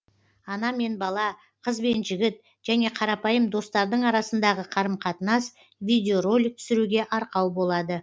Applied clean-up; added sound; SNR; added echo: none; none; none; none.